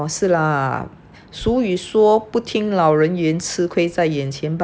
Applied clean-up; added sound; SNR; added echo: none; none; none; none.